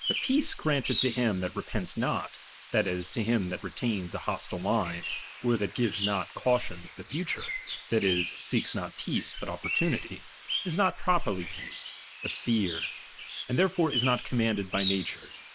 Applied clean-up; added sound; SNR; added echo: neural mask model Resemble Enhance denoiser.